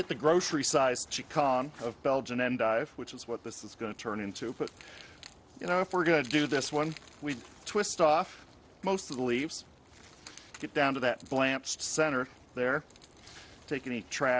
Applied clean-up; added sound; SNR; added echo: none; none; none; none.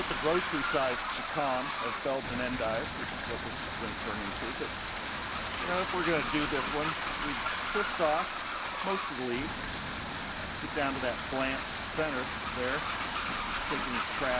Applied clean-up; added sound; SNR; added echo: none; Water + Train; -2 dB; none.